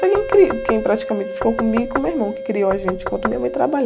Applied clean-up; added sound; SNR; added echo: none; Knock + Wind instrument, woodwind instrument; 7 dB; none.